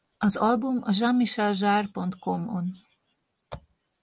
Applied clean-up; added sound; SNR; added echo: none; none; none; none.